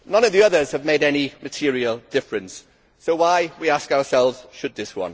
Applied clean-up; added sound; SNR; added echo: none; none; none; none.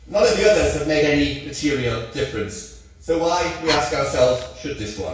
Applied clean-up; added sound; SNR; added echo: none; Fire; 17 dB; reverberation time 0.6 s.